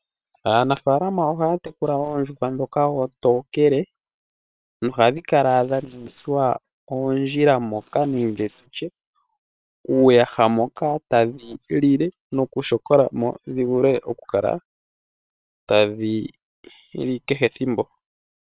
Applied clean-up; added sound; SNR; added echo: neural separator model SepFormer WHAM!.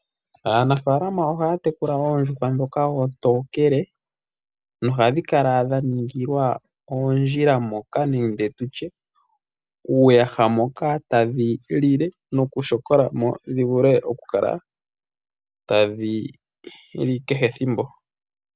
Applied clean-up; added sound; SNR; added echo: none; none; none; none.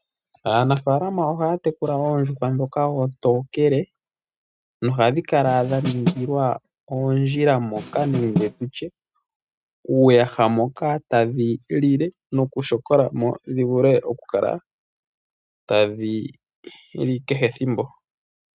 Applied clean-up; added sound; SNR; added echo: neural mask model RNNoise.